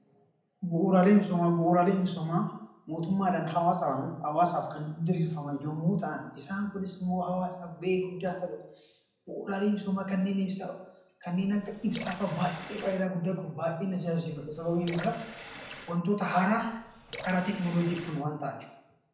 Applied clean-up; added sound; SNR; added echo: none; Water tap, faucet / Water; 14 dB; reverberation time 0.7 s.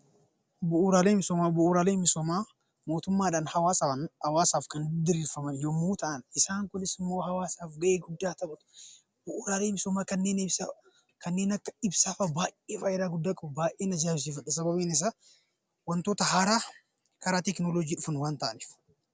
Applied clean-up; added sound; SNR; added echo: none; none; none; none.